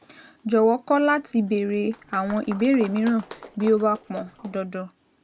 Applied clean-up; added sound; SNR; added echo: none; Applause; 19 dB; none.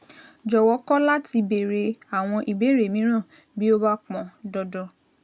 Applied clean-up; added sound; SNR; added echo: none; none; none; none.